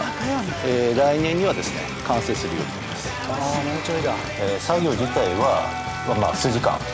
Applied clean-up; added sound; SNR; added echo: none; Liquid; 18 dB; none.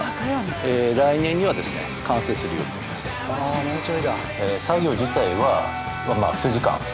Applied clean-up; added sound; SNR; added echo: none; none; none; none.